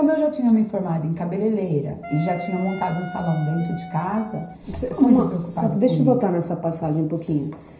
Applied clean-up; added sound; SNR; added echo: none; Wind instrument, woodwind instrument; 15 dB; reverberation time 0.5 s.